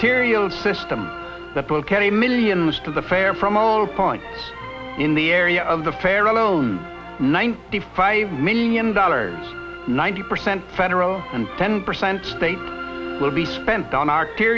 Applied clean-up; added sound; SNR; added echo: none; Bowed string instrument; 18 dB; none.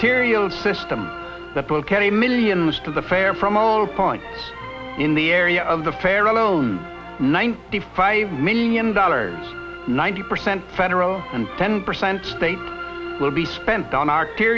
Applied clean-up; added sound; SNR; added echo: none; none; none; none.